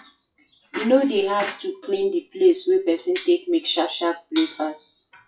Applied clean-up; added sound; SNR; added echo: classical method WPE with log-MMSE.